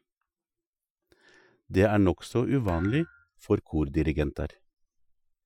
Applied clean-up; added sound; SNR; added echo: classical method Wiener filter.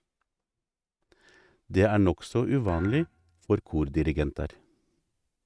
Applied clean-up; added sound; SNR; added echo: neural mask model RNNoise.